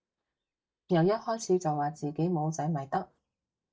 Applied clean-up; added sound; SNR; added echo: neural mask model DeepFilterNet 3.